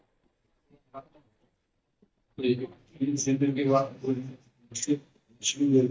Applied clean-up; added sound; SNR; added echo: neural mask model DeepFilterNet 3.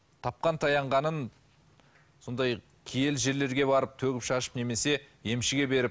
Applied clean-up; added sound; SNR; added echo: none; none; none; none.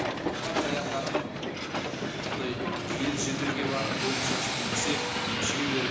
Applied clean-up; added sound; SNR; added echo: none; Hiss; -4 dB; reverberation time 1.0 s.